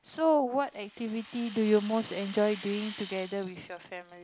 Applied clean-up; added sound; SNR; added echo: none; Rattle; 14 dB; none.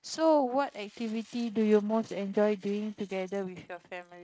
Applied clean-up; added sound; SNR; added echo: neural mask model RNNoise.